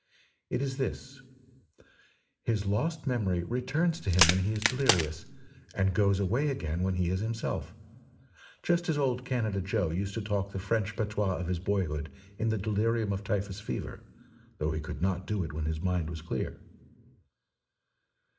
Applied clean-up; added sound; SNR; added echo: none; Crack; -1 dB; reverberation time 1.4 s.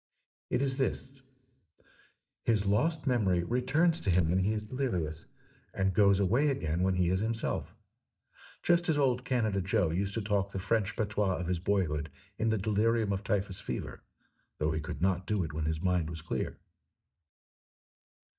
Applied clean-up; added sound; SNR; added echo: neural mask model DeepFilterNet 3.